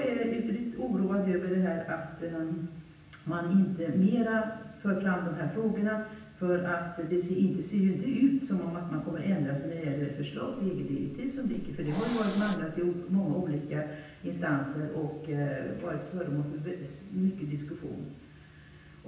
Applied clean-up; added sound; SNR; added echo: none; Hiss; 13 dB; reverberation time 0.9 s.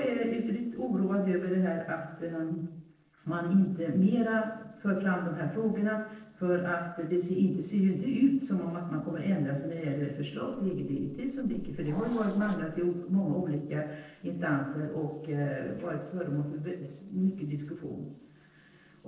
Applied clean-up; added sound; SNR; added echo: neural separator model SepFormer DNS4.